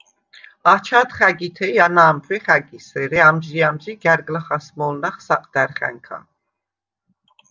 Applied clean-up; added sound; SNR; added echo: none; none; none; none.